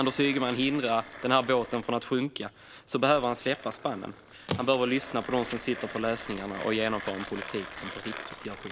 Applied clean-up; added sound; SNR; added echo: none; Mechanisms; 14 dB; none.